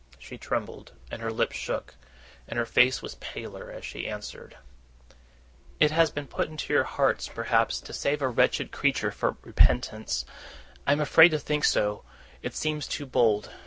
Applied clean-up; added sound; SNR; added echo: none; none; none; none.